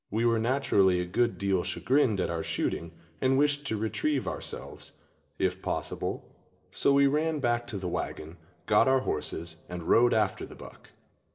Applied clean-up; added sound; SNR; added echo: none; Dishes, pots, and pans; 17 dB; reverberation time 0.9 s.